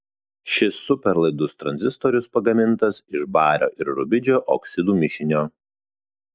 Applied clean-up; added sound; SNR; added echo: none; none; none; none.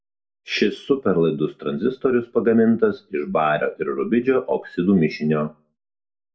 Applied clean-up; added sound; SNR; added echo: none; none; none; reverberation time 0.2 s.